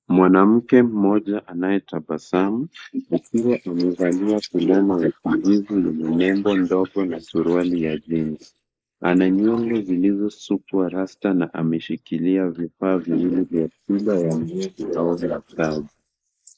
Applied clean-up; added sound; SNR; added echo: neural mask model Resemble Enhance denoiser.